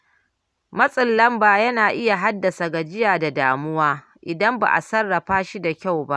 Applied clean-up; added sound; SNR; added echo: none; none; none; none.